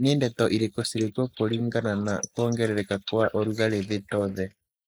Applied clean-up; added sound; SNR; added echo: neural mask model Resemble Enhance denoiser.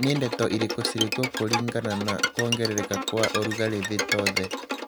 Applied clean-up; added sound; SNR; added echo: none; Bowed string instrument; 2 dB; none.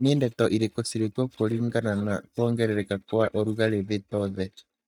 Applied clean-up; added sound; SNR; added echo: neural mask model DeepFilterNet 3.